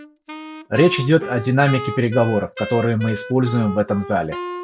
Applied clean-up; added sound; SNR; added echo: none; Wind instrument, woodwind instrument; 12 dB; none.